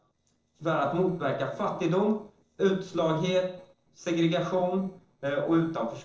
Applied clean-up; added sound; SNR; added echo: neural separator model SepFormer DNS4.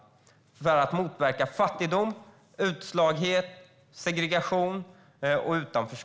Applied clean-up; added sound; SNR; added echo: none; none; none; none.